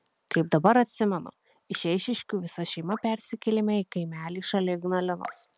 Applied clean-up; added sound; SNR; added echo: none; Raindrop / Drip; 19 dB; none.